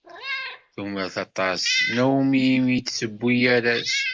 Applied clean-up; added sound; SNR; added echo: neural mask model Resemble Enhance denoiser.